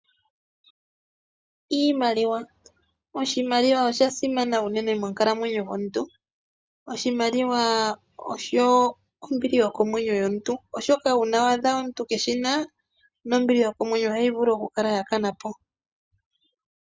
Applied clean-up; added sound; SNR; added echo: none; none; none; none.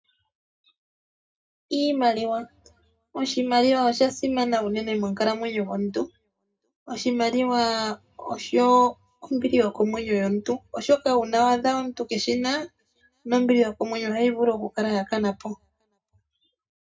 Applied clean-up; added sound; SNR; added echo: none; none; none; reverberation time 0.2 s.